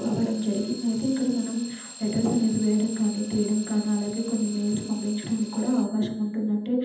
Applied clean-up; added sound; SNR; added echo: none; Alarm / Clock; 15 dB; reverberation time 0.8 s.